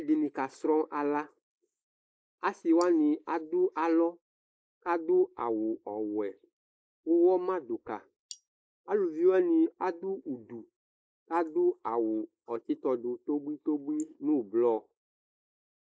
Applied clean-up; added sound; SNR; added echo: neural mask model Resemble Enhance denoiser.